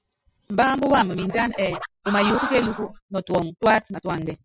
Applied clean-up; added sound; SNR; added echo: classical method Wiener filter.